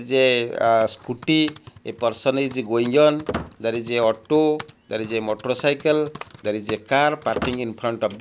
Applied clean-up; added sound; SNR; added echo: none; Typing + Squeak; 15 dB; none.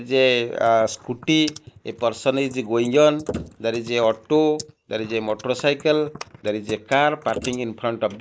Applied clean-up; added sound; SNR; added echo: neural mask model Resemble Enhance denoiser.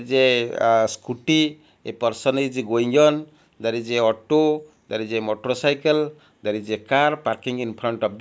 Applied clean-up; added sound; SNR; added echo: none; none; none; none.